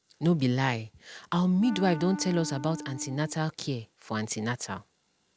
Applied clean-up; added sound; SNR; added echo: none; Wind instrument, woodwind instrument; 12 dB; none.